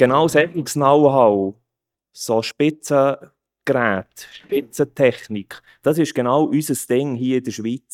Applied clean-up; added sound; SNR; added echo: neural mask model DeepFilterNet 3.